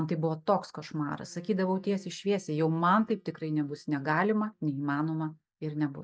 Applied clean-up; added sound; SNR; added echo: neural mask model DeepFilterNet 3.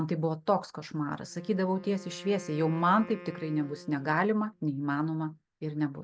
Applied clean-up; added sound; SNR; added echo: none; Wind instrument, woodwind instrument; 20 dB; none.